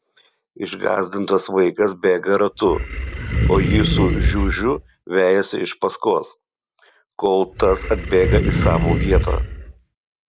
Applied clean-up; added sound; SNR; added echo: none; Animal; 0 dB; none.